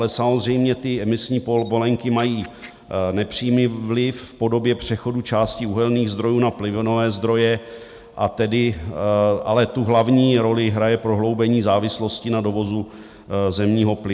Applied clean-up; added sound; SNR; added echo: none; Camera; 19 dB; none.